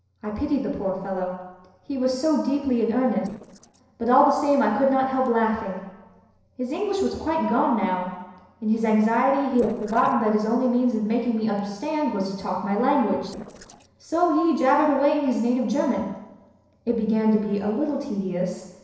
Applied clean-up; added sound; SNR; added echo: neural separator model SepFormer DNS4.